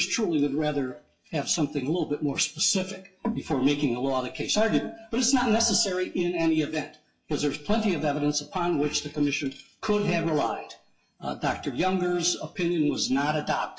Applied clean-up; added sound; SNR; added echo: classical method WPE with log-MMSE.